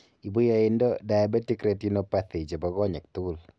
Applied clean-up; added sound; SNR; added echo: none; none; none; none.